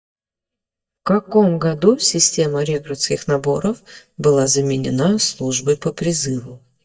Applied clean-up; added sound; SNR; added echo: neural mask model DeepFilterNet 3.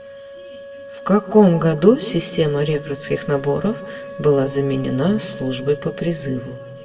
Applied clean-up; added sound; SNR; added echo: none; Wind instrument, woodwind instrument; 16 dB; reverberation time 1.2 s.